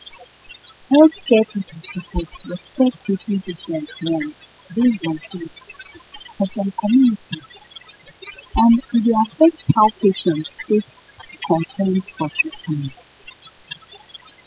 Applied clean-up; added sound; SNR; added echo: classical method spectral subtraction.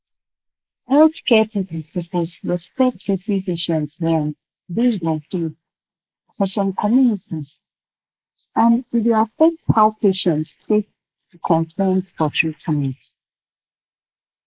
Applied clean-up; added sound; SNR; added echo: neural mask model Resemble Enhance denoiser.